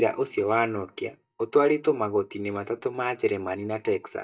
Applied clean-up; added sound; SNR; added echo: neural mask model DeepFilterNet 3.